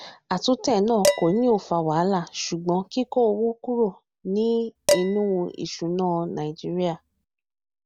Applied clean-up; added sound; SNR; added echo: none; Dishes, pots, and pans; 6 dB; none.